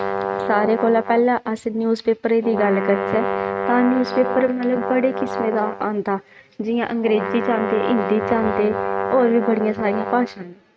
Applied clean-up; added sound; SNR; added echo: neural mask model RNNoise.